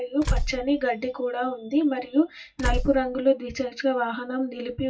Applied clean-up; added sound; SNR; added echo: classical method WPE with log-MMSE.